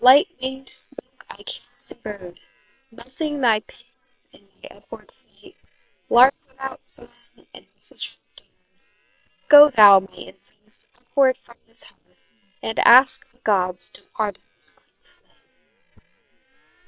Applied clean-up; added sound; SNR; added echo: neural separator model SepFormer WHAM!.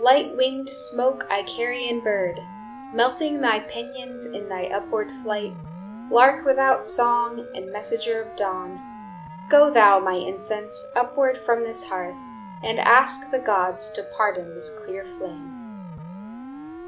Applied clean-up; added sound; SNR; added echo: none; Siren; 14 dB; none.